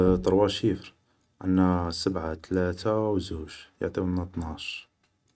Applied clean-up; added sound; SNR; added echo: neural mask model RNNoise.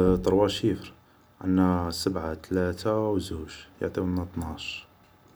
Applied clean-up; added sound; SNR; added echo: none; Knock; 17 dB; none.